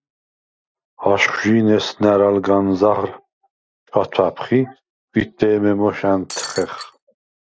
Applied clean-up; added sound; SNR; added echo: none; Shatter; 12 dB; none.